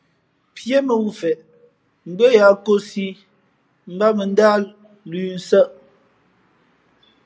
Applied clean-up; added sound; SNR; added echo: none; none; none; none.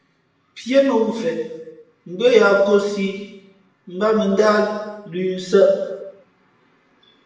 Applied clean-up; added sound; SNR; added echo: none; none; none; reverberation time 1.1 s.